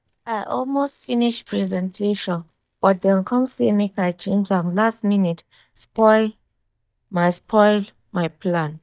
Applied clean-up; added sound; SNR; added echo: neural mask model DeepFilterNet 3.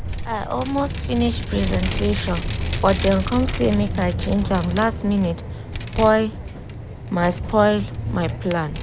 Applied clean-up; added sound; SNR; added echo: none; Vehicle; 4 dB; none.